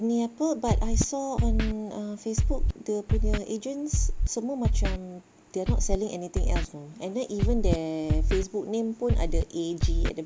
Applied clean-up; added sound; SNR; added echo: none; Scratching (performance technique); -4 dB; none.